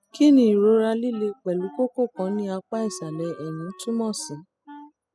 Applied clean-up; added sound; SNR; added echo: classical method spectral subtraction.